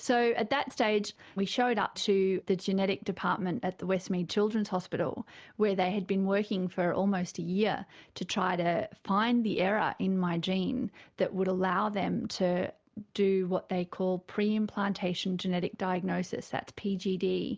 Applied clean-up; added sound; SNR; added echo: none; none; none; none.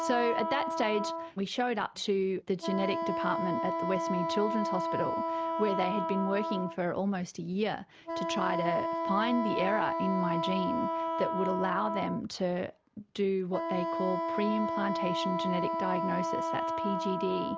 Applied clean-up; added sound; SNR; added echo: none; Wind instrument, woodwind instrument; 1 dB; none.